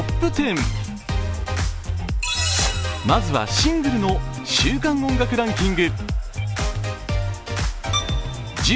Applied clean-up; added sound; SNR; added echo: none; none; none; none.